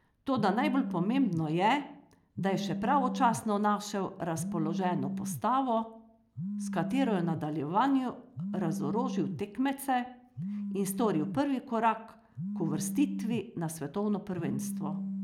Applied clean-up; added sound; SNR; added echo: none; Telephone; 6 dB; none.